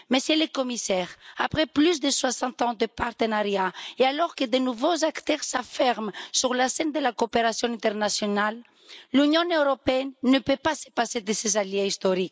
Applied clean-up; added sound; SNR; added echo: neural mask model Resemble Enhance denoiser.